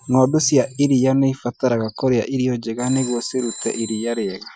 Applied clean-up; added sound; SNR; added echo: classical method Wiener filter.